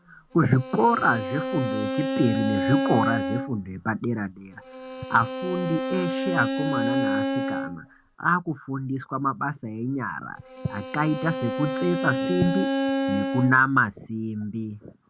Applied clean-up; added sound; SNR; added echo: none; Bowed string instrument; 3 dB; none.